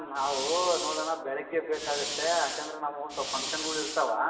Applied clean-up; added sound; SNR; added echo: none; Fire; 5 dB; reverberation time 2.1 s.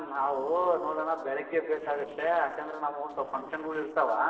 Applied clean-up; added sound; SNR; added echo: neural separator model SepFormer DNS4.